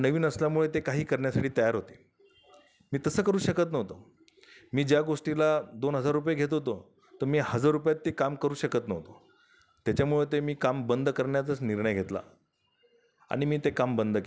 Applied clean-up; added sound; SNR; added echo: none; none; none; none.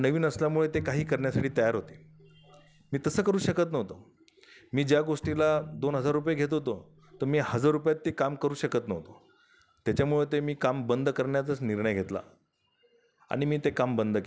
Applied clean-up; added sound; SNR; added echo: none; Bowed string instrument; 14 dB; none.